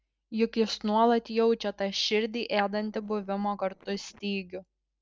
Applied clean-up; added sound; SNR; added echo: neural separator model SepFormer DNS4.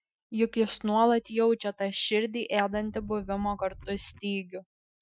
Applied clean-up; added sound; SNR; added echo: classical method Wiener filter.